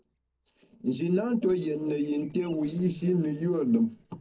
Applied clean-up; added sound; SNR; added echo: neural separator model SepFormer DNS4.